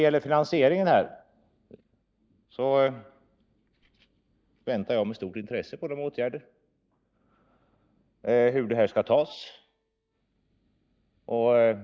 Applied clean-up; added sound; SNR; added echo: neural mask model DeepFilterNet 3.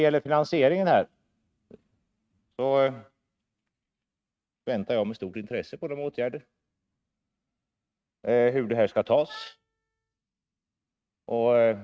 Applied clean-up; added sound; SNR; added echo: neural mask model RNNoise.